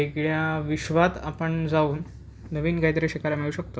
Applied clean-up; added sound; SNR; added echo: none; none; none; none.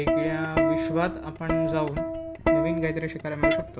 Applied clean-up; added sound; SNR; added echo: none; Plucked string instrument; -4 dB; none.